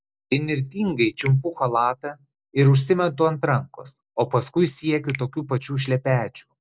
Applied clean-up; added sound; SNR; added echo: none; Finger snapping; 20 dB; none.